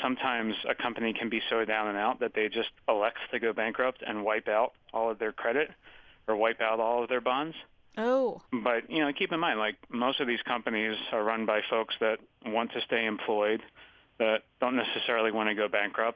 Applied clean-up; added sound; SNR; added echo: none; none; none; none.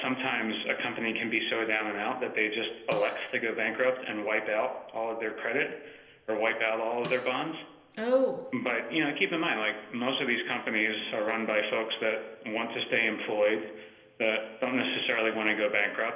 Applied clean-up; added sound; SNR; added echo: none; Snare drum; 18 dB; reverberation time 1.4 s.